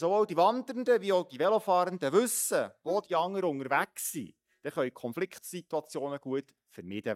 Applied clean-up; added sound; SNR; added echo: neural mask model DeepFilterNet 3.